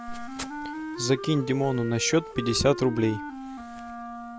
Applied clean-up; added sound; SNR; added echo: none; Wind instrument, woodwind instrument; 9 dB; none.